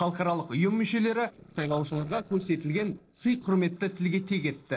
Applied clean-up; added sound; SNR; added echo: neural separator model SepFormer DNS4.